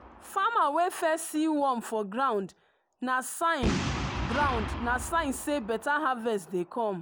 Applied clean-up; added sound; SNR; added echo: none; Boom; 8 dB; none.